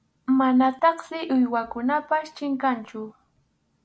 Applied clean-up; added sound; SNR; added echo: none; none; none; none.